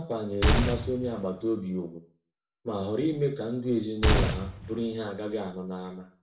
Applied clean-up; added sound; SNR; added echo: none; Gunshot, gunfire; -4 dB; reverberation time 0.4 s.